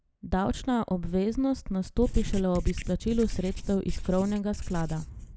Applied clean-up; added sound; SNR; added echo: none; Writing; 7 dB; none.